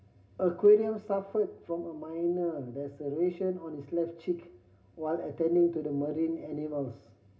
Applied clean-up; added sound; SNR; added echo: none; none; none; reverberation time 0.4 s.